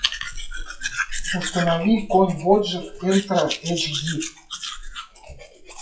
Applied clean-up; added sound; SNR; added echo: classical method WPE with log-MMSE.